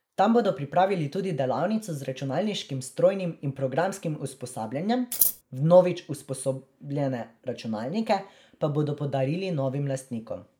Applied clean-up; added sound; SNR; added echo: neural mask model Resemble Enhance denoiser.